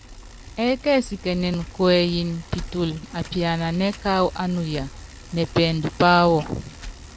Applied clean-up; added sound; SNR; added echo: none; Bicycle; 16 dB; none.